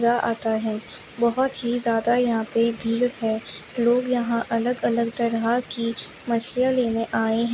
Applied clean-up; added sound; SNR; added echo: none; none; none; none.